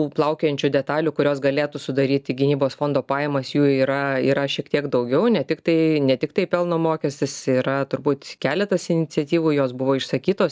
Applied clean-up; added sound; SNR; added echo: none; none; none; none.